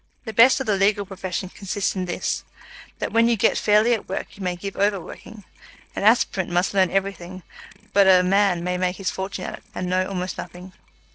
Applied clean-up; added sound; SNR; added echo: neural separator model SepFormer DNS4.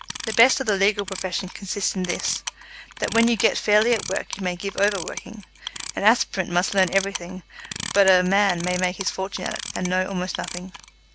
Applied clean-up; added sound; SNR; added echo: none; Clock; 11 dB; none.